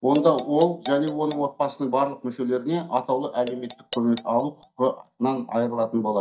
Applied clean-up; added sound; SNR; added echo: neural mask model DeepFilterNet 3.